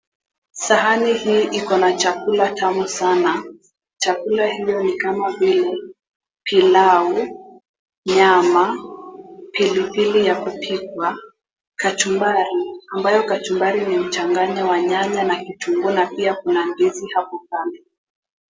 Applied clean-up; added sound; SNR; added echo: none; none; none; none.